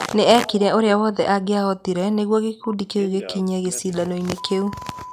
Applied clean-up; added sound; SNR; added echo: none; Telephone; 19 dB; none.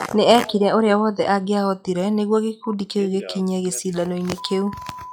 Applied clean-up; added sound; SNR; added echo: classical method log-MMSE.